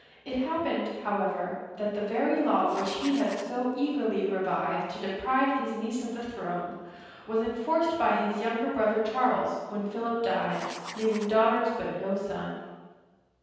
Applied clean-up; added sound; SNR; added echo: none; Writing; 15 dB; reverberation time 1.2 s.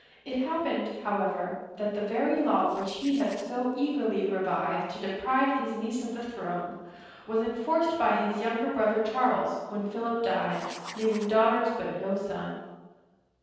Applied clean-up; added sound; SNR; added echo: neural separator model SepFormer DNS4.